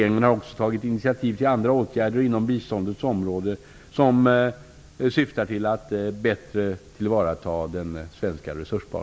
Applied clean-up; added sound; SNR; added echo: none; none; none; none.